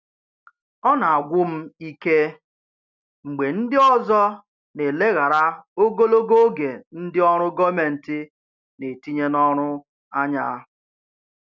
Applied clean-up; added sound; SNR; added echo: none; none; none; none.